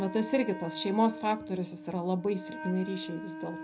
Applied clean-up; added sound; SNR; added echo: none; Wind instrument, woodwind instrument; 11 dB; reverberation time 0.3 s.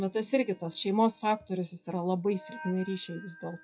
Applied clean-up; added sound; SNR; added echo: classical method WPE with log-MMSE.